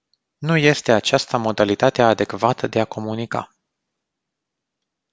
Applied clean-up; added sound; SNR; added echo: none; none; none; none.